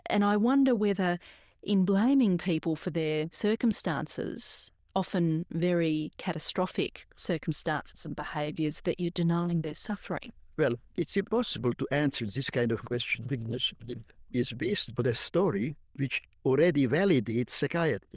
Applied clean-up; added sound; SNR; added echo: neural diffusion model UNIVERSE++.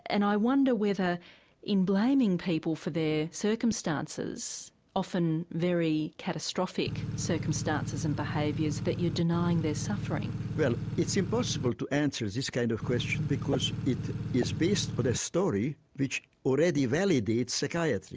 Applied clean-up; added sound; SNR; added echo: none; Engine / Truck / Car; 4 dB; none.